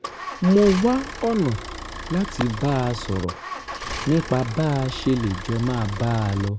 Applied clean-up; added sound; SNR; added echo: none; Idling / Engine starting / Motor vehicle (road); 10 dB; none.